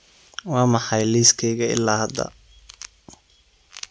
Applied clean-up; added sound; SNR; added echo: none; none; none; none.